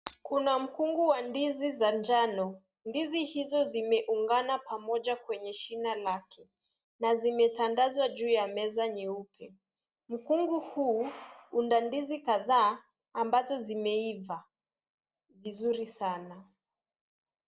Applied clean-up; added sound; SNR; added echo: neural separator model SepFormer DNS4.